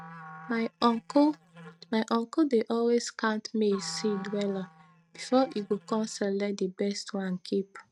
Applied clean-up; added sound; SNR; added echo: neural mask model RNNoise.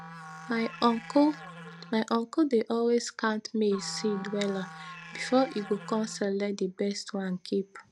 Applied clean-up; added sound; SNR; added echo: none; Musical instrument; 17 dB; none.